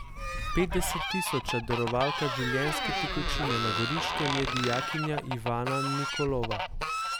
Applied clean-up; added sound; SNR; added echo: none; Fowl + Squeak; 0 dB; none.